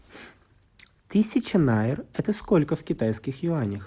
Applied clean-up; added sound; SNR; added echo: none; none; none; none.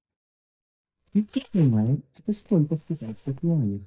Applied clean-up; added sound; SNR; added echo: neural mask model DeepFilterNet 3.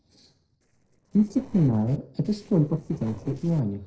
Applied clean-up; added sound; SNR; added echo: neural separator model SepFormer DNS4.